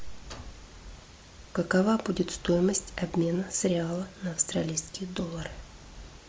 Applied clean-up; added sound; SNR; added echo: none; Wind; 16 dB; none.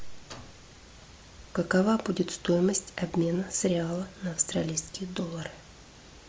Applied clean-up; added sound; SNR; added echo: none; none; none; none.